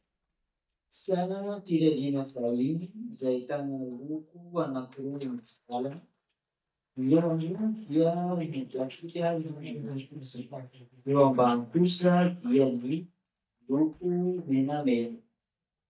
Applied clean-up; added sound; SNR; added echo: neural mask model DeepFilterNet 3.